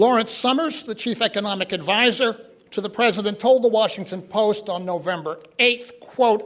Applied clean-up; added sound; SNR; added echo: none; none; none; none.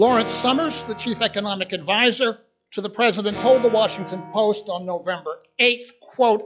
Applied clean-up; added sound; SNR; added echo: classical method log-MMSE.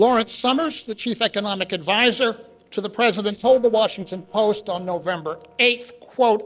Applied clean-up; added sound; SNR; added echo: neural separator model SepFormer DNS4.